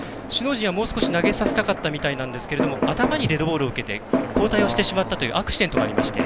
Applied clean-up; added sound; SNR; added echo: none; none; none; none.